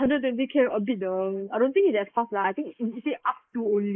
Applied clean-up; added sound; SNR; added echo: neural mask model Resemble Enhance denoiser.